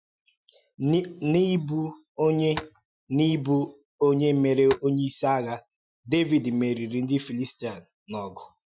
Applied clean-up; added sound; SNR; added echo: classical method Wiener filter.